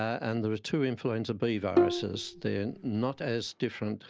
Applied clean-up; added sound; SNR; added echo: none; Bowed string instrument; 0 dB; none.